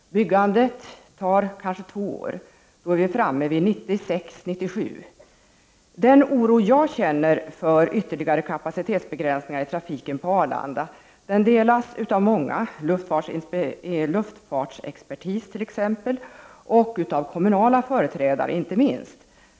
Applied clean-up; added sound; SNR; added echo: none; none; none; none.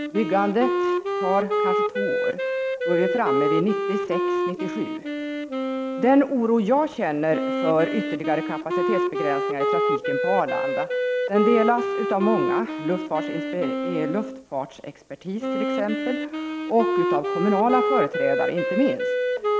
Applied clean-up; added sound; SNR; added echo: none; Wind instrument, woodwind instrument; 0 dB; none.